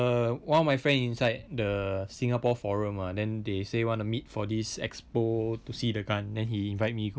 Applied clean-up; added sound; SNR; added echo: none; none; none; none.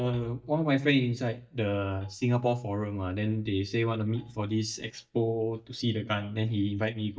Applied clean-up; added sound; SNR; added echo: neural mask model DeepFilterNet 3.